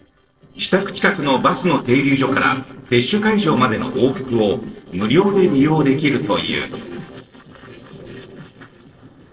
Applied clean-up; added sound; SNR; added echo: neural separator model SepFormer DNS4.